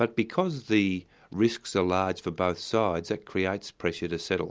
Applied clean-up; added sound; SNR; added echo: none; none; none; none.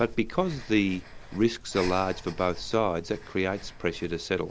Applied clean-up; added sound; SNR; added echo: none; Breathing; 13 dB; none.